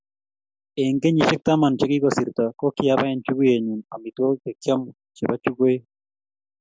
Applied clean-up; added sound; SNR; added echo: none; none; none; none.